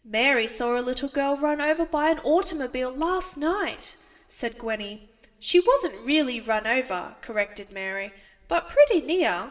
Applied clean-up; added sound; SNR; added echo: none; none; none; reverberation time 1.9 s.